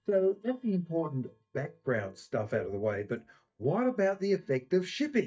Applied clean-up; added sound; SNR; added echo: neural mask model DeepFilterNet 3.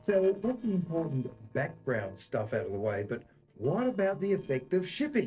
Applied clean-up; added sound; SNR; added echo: neural separator model SepFormer DNS4.